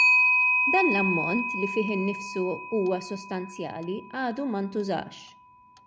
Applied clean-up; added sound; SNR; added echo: none; Clock; -2 dB; none.